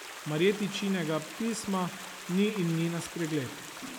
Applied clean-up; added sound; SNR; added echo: none; Stream; 12 dB; none.